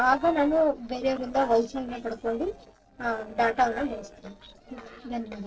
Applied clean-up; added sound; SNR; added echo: neural separator model SepFormer DNS4.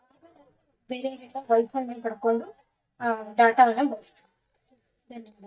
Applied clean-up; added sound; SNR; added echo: neural mask model DeepFilterNet 3.